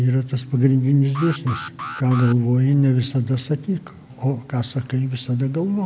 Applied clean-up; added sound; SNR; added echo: none; Alarm; 13 dB; none.